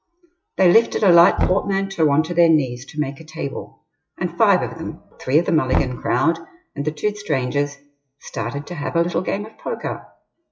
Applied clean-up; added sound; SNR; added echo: classical method WPE with log-MMSE.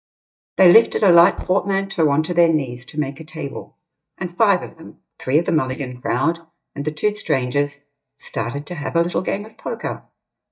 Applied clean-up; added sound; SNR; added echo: neural mask model DeepFilterNet 3.